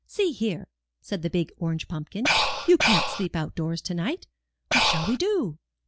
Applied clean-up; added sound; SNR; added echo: none; Breathing; -4 dB; none.